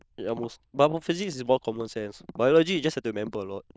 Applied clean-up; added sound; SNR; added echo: neural diffusion model UNIVERSE++.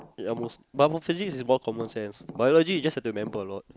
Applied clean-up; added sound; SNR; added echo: none; Tap; 19 dB; none.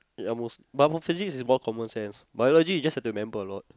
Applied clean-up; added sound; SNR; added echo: none; none; none; none.